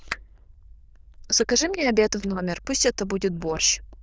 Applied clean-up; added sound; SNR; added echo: neural diffusion model UNIVERSE++.